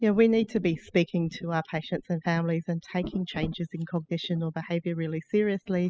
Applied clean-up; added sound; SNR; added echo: classical method spectral subtraction.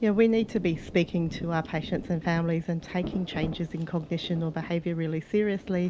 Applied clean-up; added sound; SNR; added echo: none; Rain; 14 dB; none.